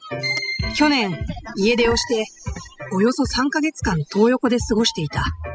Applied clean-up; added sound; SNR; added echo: classical method spectral subtraction.